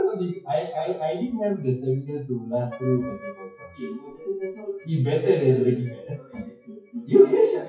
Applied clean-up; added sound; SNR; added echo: classical method WPE with log-MMSE.